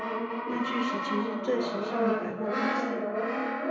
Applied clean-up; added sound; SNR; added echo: none; Brass instrument; -4 dB; reverberation time 0.7 s.